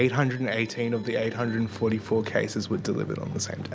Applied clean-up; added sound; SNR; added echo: none; none; none; none.